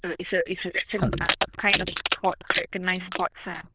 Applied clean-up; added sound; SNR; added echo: neural diffusion model UNIVERSE++.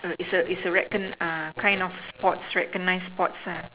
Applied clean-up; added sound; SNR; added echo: none; none; none; none.